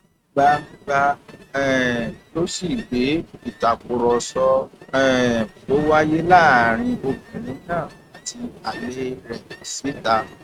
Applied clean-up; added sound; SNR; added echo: neural mask model RNNoise.